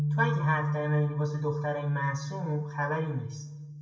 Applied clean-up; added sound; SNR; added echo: none; Bass guitar; 0 dB; reverberation time 0.6 s.